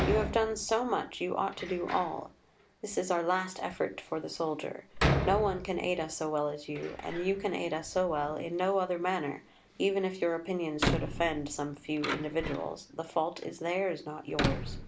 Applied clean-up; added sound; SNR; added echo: none; Door; 5 dB; none.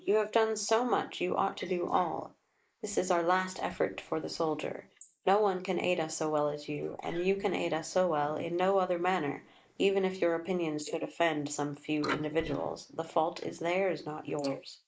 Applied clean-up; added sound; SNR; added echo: neural mask model Resemble Enhance denoiser.